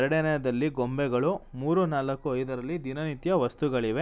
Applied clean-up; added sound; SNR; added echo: none; none; none; none.